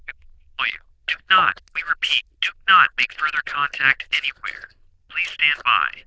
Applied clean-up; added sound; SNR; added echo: neural diffusion model UNIVERSE++.